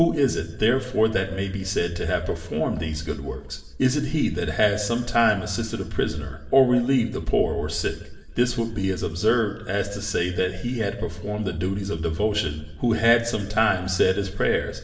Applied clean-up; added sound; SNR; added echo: none; none; none; reverberation time 0.8 s.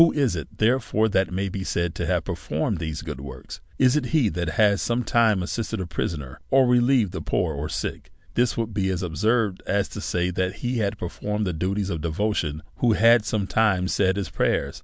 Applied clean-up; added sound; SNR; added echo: none; none; none; none.